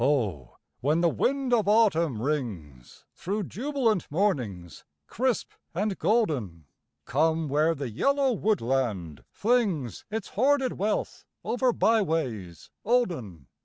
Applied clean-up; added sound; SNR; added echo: none; none; none; none.